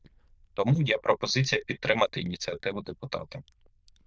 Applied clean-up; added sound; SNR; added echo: neural diffusion model UNIVERSE++.